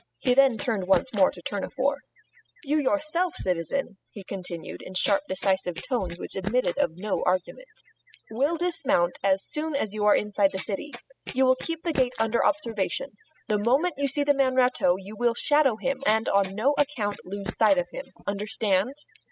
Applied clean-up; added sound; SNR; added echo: classical method spectral subtraction.